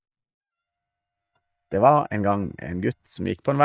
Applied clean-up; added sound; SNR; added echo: neural mask model DeepFilterNet 3.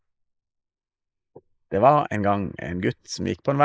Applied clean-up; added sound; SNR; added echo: neural mask model Resemble Enhance denoiser.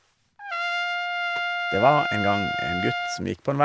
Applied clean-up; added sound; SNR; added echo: none; Trumpet; 2 dB; none.